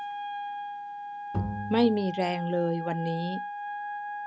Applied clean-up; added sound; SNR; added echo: none; Bowed string instrument + Wind instrument, woodwind instrument; 4 dB; none.